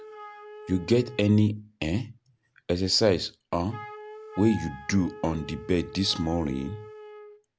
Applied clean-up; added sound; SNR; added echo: none; Wind instrument, woodwind instrument; 17 dB; none.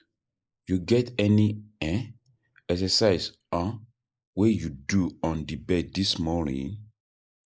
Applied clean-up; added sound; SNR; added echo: neural mask model Resemble Enhance denoiser.